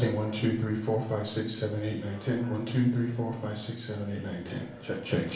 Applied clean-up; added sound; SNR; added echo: none; none; none; reverberation time 0.7 s.